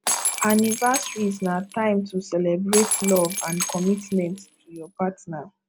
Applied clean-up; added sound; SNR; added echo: none; Shatter; 6 dB; none.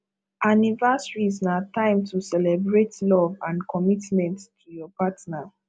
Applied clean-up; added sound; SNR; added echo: none; none; none; none.